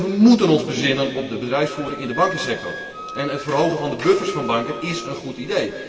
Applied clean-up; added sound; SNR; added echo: none; Wind instrument, woodwind instrument; 16 dB; reverberation time 2.6 s.